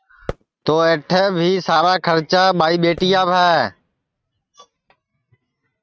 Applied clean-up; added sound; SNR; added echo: neural mask model RNNoise.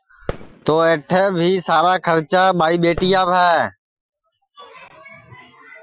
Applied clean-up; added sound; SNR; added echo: classical method Wiener filter.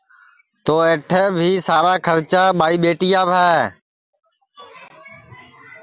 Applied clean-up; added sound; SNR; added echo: none; none; none; none.